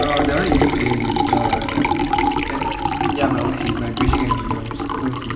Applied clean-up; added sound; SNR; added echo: none; Liquid; -3 dB; reverberation time 2.2 s.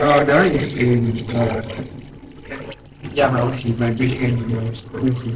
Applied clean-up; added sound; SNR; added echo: neural separator model SepFormer DNS4.